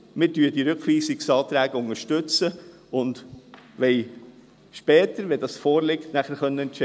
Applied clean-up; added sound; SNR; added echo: none; none; none; none.